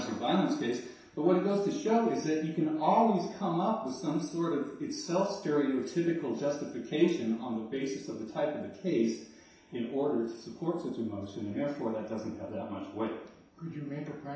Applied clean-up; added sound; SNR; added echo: none; none; none; reverberation time 0.7 s.